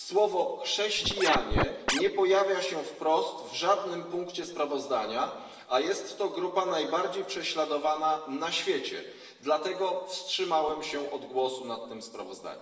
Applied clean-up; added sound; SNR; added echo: none; Scratching (performance technique); 0 dB; reverberation time 1.1 s.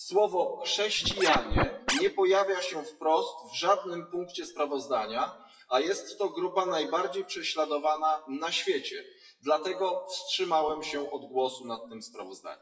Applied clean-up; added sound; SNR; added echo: classical method WPE with log-MMSE.